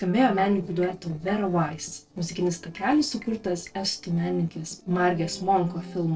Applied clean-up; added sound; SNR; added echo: neural separator model SepFormer DNS4.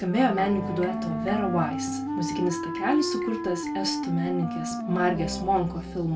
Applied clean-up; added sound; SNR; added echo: none; Wind instrument, woodwind instrument; 4 dB; reverberation time 0.2 s.